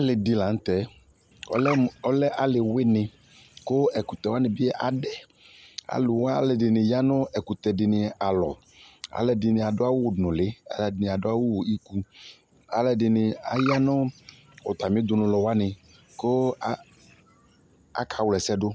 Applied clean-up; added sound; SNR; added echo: none; Bird; 16 dB; none.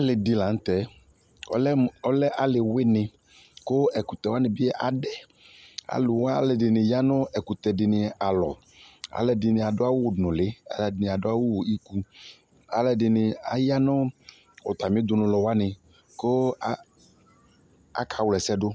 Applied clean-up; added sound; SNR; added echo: none; none; none; none.